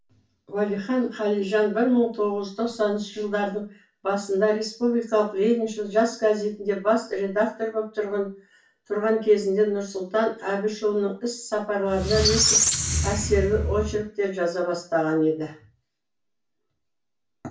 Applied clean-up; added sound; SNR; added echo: none; Squeak; -1 dB; reverberation time 0.3 s.